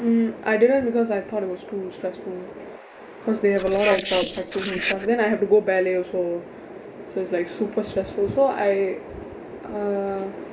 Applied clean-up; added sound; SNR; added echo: neural mask model Resemble Enhance denoiser.